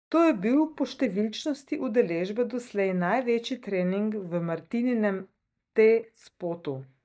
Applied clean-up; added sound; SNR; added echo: neural mask model DeepFilterNet 3.